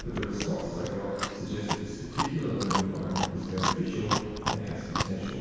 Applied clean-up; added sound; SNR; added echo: none; Chewing, mastication; 2 dB; reverberation time 2.0 s.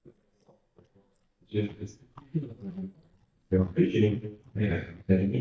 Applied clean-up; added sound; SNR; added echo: neural mask model DeepFilterNet 3.